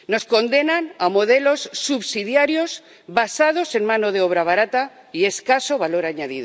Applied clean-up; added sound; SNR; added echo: none; none; none; none.